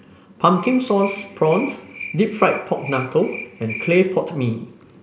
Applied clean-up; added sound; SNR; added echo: none; Cricket; 14 dB; none.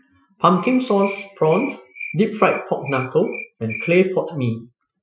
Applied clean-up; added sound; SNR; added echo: classical method Wiener filter.